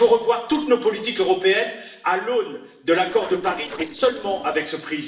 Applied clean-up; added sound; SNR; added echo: neural separator model SepFormer DNS4.